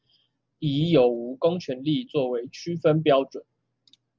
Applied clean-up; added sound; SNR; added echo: none; none; none; none.